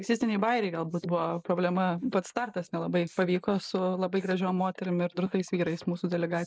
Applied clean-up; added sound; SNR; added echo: neural mask model Resemble Enhance denoiser.